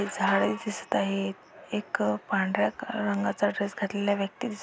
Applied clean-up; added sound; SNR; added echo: none; none; none; none.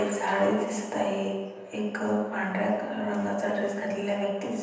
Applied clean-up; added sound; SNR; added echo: none; none; none; reverberation time 1.1 s.